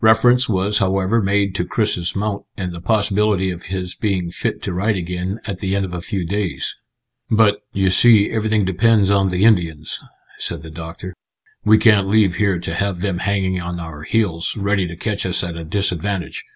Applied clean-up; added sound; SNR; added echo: none; none; none; none.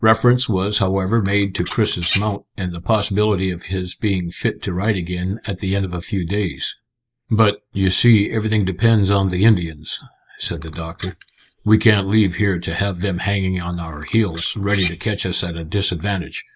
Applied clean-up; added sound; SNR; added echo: neural mask model Resemble Enhance denoiser.